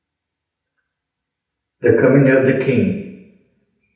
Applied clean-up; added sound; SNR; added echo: none; none; none; reverberation time 0.9 s.